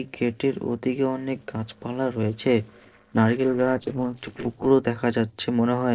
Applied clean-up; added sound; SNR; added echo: neural separator model SepFormer DNS4.